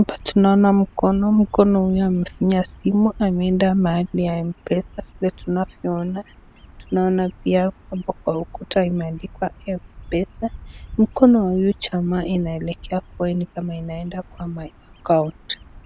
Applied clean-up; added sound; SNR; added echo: none; Bird vocalization, bird call, bird song; 20 dB; none.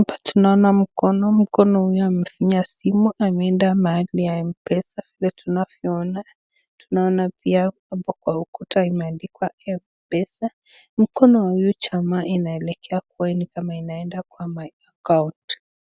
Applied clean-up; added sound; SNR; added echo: none; none; none; none.